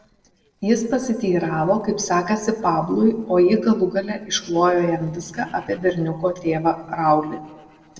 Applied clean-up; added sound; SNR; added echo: neural separator model SepFormer DNS4.